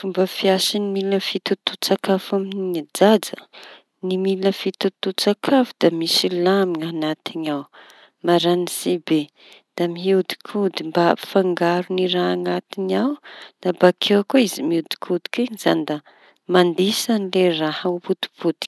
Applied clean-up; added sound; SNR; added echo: none; none; none; none.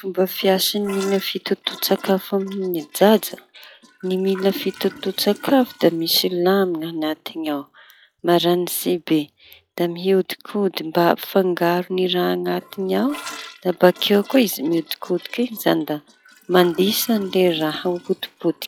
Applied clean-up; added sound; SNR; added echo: classical method log-MMSE.